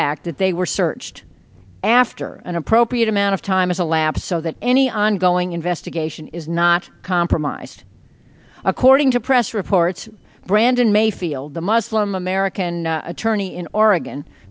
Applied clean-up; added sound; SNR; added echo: none; none; none; none.